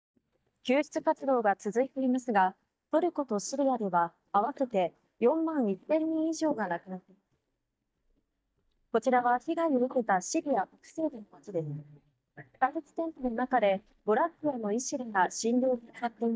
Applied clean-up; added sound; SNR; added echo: neural mask model DeepFilterNet 3.